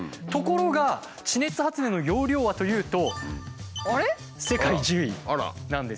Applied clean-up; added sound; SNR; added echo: none; none; none; none.